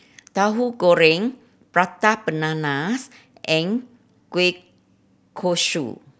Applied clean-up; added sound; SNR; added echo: none; none; none; none.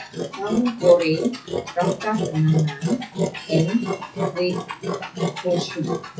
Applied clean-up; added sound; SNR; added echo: classical method WPE with log-MMSE.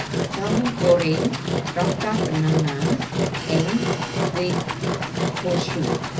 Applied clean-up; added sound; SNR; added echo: none; Engine; -1 dB; reverberation time 0.4 s.